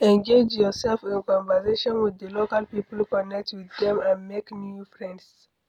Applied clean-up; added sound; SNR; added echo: none; none; none; none.